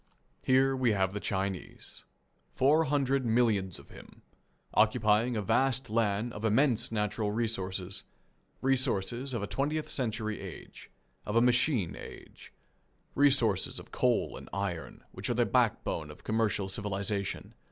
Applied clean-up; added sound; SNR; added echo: none; none; none; none.